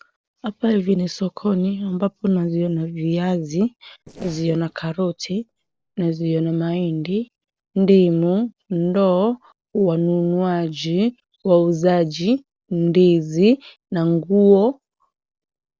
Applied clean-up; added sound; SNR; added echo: neural separator model SepFormer DNS4.